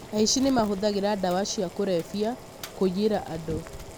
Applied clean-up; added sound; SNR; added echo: none; Boiling; 16 dB; none.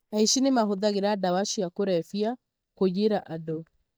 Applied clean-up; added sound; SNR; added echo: neural mask model DeepFilterNet 3.